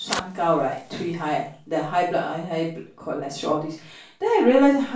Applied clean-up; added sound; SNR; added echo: none; Fire; 18 dB; reverberation time 0.3 s.